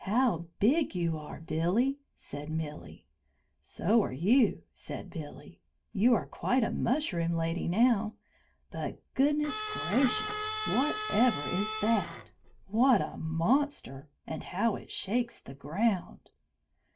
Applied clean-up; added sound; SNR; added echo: none; Bowed string instrument; 6 dB; reverberation time 0.1 s.